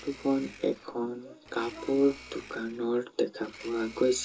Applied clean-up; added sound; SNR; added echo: none; Domestic sounds, home sounds; 19 dB; reverberation time 0.2 s.